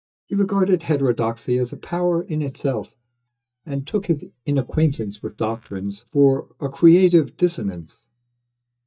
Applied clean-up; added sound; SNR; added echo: neural mask model DeepFilterNet 3.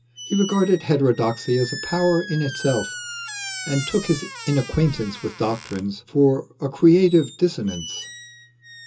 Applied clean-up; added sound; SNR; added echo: none; Squeak; 14 dB; reverberation time 0.2 s.